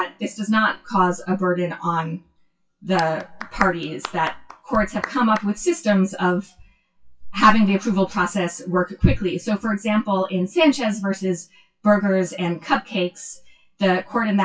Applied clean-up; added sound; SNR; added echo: classical method WPE with log-MMSE.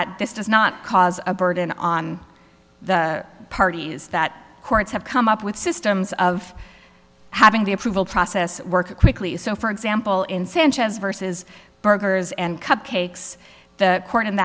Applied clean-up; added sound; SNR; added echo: none; none; none; none.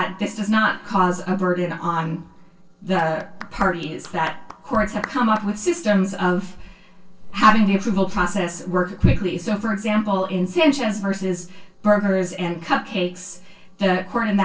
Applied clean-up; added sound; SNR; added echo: neural separator model SepFormer DNS4.